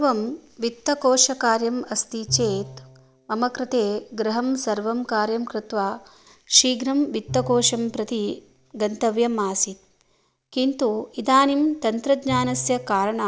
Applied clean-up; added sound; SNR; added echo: none; Bowed string instrument; 18 dB; none.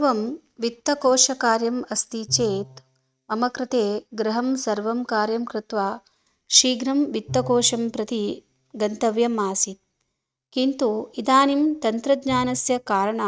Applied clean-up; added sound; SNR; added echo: neural mask model RNNoise.